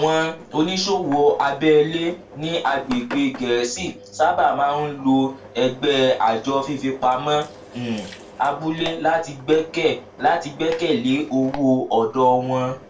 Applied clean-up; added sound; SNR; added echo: none; Engine; 19 dB; reverberation time 0.3 s.